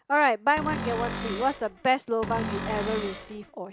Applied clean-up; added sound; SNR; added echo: none; Cupboard open or close; 7 dB; none.